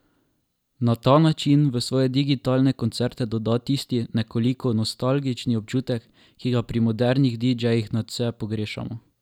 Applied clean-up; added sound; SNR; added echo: none; none; none; none.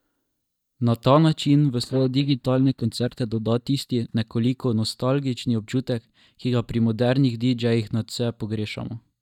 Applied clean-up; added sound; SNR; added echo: neural mask model DeepFilterNet 3.